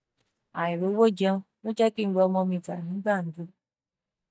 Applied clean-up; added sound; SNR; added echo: neural mask model DeepFilterNet 3.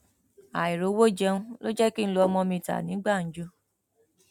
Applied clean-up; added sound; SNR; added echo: none; none; none; none.